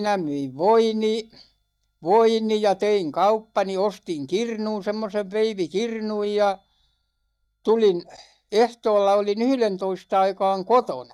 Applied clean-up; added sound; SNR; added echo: neural mask model DeepFilterNet 3.